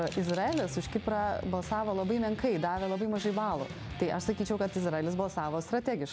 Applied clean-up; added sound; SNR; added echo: none; none; none; none.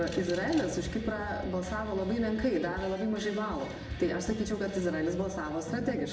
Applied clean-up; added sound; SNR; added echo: none; Bass guitar; 17 dB; reverberation time 0.8 s.